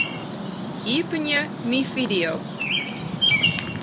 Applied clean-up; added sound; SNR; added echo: none; Bird vocalization, bird call, bird song; -1 dB; none.